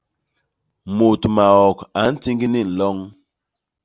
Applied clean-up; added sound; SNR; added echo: none; none; none; none.